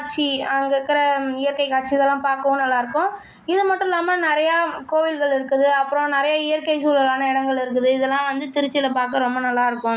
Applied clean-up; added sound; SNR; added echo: none; none; none; none.